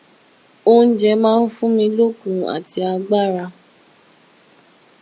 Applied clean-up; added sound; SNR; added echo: none; none; none; none.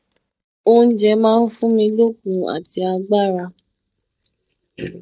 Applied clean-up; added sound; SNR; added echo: neural mask model DeepFilterNet 3.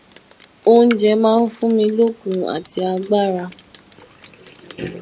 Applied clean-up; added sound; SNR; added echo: none; Drip; 19 dB; none.